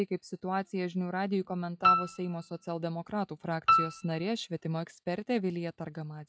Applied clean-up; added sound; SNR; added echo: classical method log-MMSE.